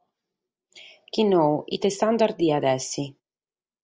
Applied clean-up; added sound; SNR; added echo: none; none; none; none.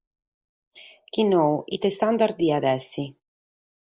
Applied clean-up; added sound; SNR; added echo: neural mask model Resemble Enhance denoiser.